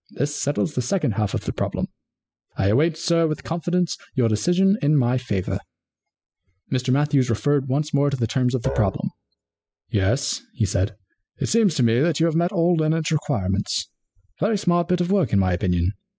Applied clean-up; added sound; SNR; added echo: classical method spectral subtraction.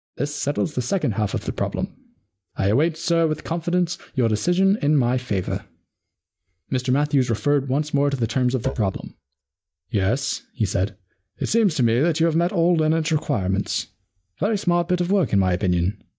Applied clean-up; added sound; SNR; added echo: neural mask model DeepFilterNet 3.